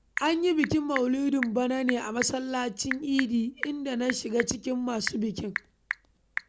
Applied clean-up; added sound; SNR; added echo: none; Telephone / Typing; 10 dB; none.